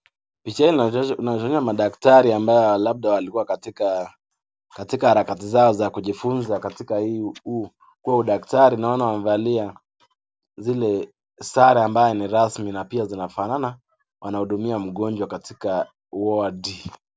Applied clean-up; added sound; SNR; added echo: none; none; none; none.